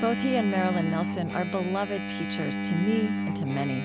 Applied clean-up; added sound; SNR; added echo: none; Engine; 2 dB; none.